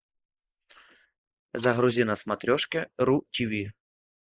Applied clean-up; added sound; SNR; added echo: neural mask model Resemble Enhance denoiser.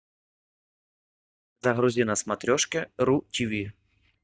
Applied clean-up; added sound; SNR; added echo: neural mask model DeepFilterNet 3.